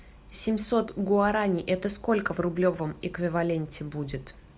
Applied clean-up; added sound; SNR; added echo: none; none; none; none.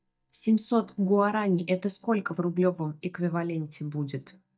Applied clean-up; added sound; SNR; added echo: neural mask model DeepFilterNet 3.